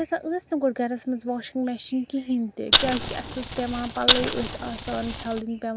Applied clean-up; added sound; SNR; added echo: none; Fire; -3 dB; none.